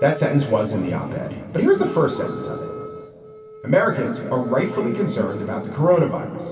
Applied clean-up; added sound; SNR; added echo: none; Wind instrument, woodwind instrument; 15 dB; reverberation time 2.6 s.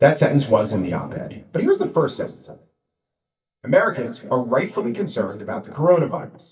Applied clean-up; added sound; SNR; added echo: neural mask model DeepFilterNet 3.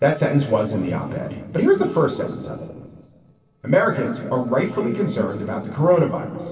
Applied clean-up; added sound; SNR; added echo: neural separator model SepFormer DNS4.